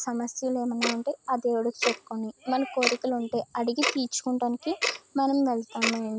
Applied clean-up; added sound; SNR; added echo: none; Tick-tock; 6 dB; none.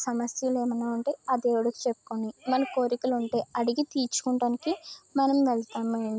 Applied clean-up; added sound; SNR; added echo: none; none; none; none.